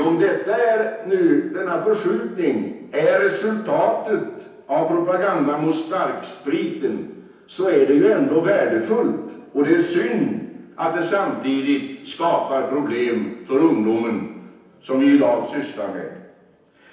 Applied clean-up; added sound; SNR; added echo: none; none; none; reverberation time 0.9 s.